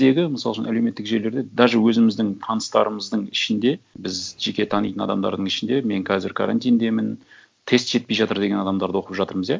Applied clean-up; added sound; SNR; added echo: none; none; none; none.